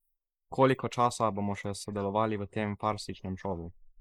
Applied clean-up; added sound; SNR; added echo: neural mask model Resemble Enhance denoiser.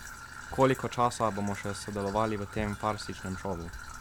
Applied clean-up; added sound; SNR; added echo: none; Trickle, dribble / Traffic noise, roadway noise; 11 dB; none.